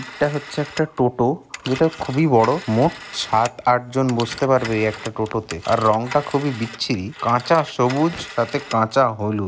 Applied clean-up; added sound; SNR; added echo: none; Telephone; 16 dB; none.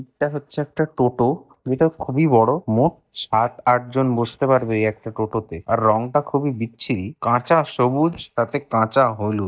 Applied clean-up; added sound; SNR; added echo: neural mask model DeepFilterNet 3.